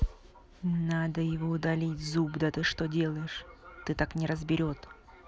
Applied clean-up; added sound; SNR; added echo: none; none; none; none.